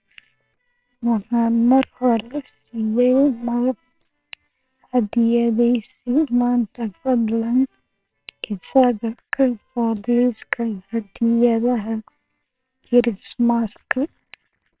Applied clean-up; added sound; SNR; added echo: neural separator model SepFormer WHAMR!.